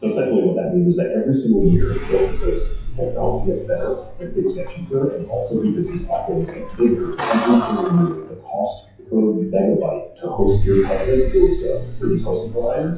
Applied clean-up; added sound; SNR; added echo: classical method WPE with log-MMSE.